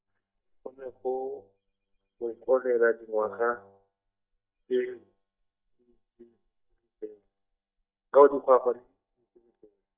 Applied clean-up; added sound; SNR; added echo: neural mask model DeepFilterNet 3.